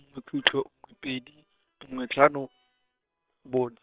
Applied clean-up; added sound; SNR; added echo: neural separator model SepFormer WHAM!.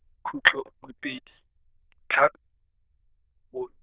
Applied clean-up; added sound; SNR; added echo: neural diffusion model UNIVERSE++.